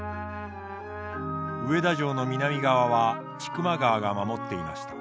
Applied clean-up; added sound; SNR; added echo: none; none; none; none.